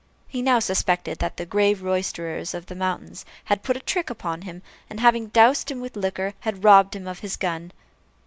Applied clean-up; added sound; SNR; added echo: none; none; none; none.